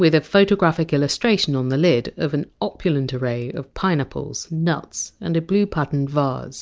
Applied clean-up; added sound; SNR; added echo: none; none; none; none.